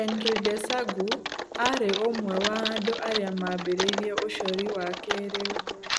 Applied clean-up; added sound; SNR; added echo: none; Typing; 3 dB; none.